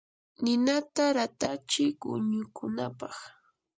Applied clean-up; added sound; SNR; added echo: none; none; none; none.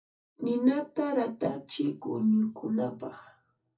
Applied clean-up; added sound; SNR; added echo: none; none; none; reverberation time 0.3 s.